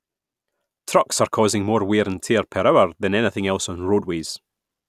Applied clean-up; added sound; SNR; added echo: none; none; none; none.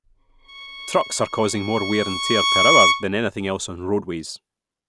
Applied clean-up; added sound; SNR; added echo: none; Bowed string instrument; -1 dB; none.